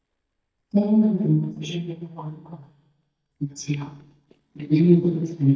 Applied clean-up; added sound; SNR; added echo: neural mask model DeepFilterNet 3.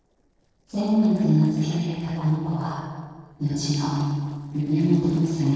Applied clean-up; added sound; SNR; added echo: neural separator model SepFormer DNS4.